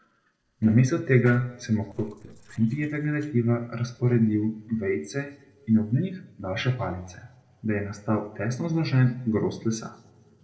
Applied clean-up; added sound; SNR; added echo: neural separator model SepFormer DNS4.